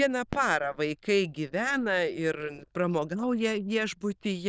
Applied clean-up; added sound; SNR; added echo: neural diffusion model UNIVERSE++.